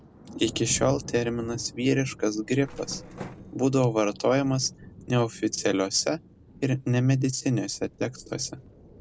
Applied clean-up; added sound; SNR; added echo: none; Mechanisms + Thunder; 17 dB; none.